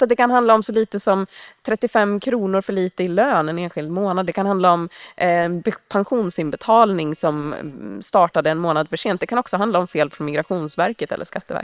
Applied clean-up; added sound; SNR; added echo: neural separator model SepFormer WHAM!.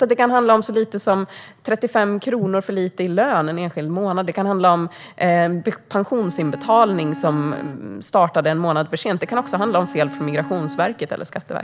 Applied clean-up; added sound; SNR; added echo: none; Bowed string instrument; 14 dB; none.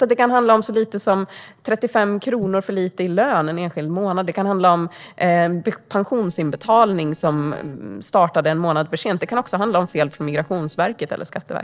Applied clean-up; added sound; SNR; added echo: neural separator model SepFormer DNS4.